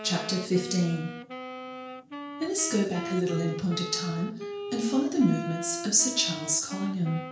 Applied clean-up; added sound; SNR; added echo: none; Wind instrument, woodwind instrument; 9 dB; reverberation time 0.5 s.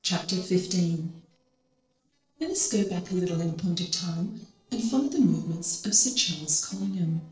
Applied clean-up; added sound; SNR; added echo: neural separator model SepFormer DNS4.